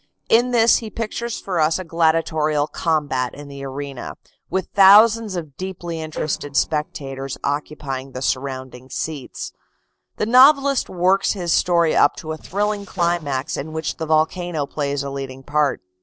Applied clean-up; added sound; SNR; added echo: neural separator model SepFormer DNS4.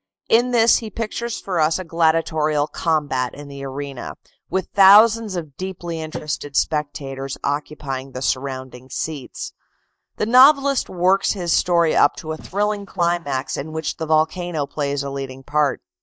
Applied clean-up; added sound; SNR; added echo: neural mask model DeepFilterNet 3.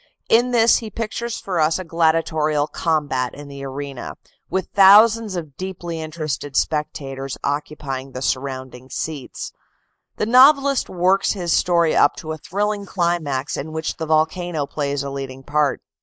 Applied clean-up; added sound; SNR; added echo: neural mask model Resemble Enhance denoiser.